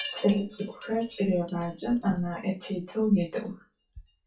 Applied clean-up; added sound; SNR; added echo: classical method WPE with log-MMSE.